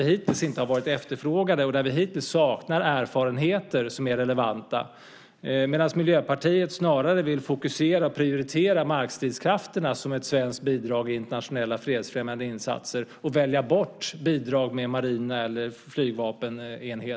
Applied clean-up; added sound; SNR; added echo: none; none; none; none.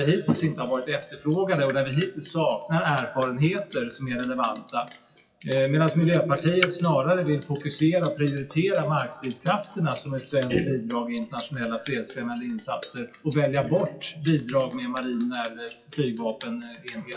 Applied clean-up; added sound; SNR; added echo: classical method WPE with log-MMSE.